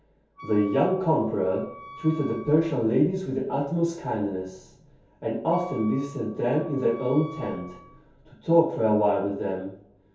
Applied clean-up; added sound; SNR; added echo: none; Wind instrument, woodwind instrument; 19 dB; reverberation time 0.6 s.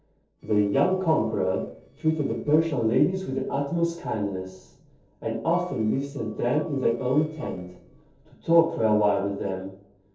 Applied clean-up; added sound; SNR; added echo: neural separator model SepFormer DNS4.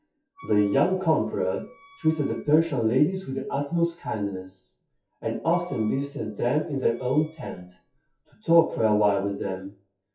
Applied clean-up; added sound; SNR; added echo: classical method WPE with log-MMSE.